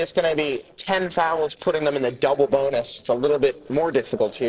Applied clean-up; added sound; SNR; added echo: neural separator model SepFormer DNS4.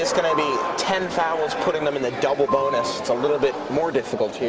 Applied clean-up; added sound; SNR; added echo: none; Piano; 10 dB; none.